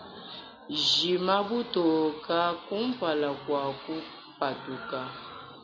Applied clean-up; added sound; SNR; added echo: none; none; none; none.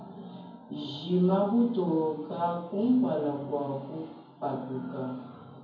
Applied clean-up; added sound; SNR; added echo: none; none; none; reverberation time 0.9 s.